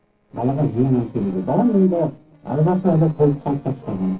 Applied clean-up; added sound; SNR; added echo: neural separator model SepFormer DNS4.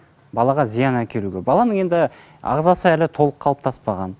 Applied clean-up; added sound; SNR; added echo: none; none; none; none.